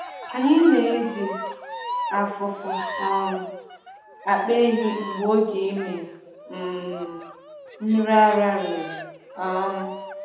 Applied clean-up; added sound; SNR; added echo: none; Cheering; 11 dB; reverberation time 0.8 s.